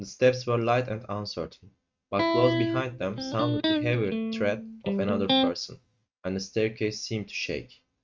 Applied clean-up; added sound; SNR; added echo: neural mask model RNNoise.